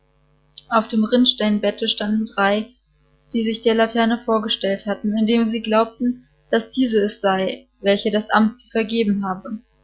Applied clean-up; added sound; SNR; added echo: none; none; none; none.